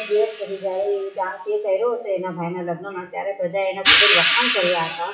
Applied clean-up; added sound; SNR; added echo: classical method WPE with log-MMSE.